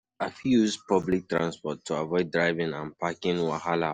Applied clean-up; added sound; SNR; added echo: none; none; none; none.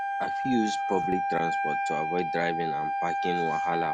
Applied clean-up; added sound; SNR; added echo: none; Wind instrument, woodwind instrument; -2 dB; none.